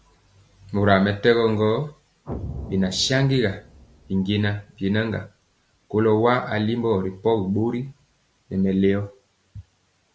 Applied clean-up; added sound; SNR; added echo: none; Explosion; 16 dB; none.